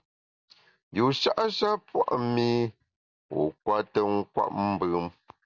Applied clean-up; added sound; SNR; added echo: none; none; none; none.